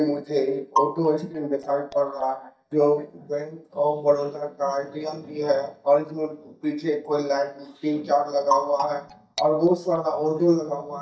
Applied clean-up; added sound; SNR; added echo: neural mask model DeepFilterNet 3.